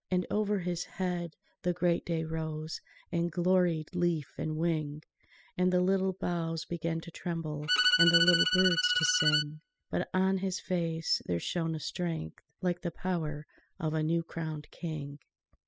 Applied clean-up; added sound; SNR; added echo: classical method spectral subtraction.